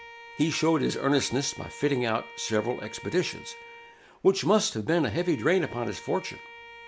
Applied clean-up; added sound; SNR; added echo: none; Bowed string instrument; 18 dB; none.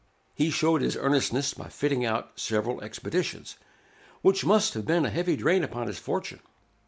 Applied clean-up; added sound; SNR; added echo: none; none; none; none.